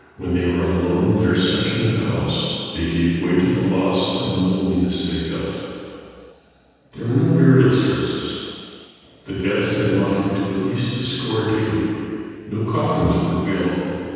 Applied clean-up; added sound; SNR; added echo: none; none; none; reverberation time 2.1 s.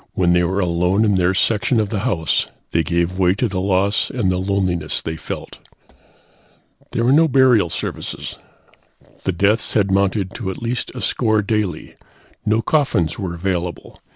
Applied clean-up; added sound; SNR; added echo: none; none; none; none.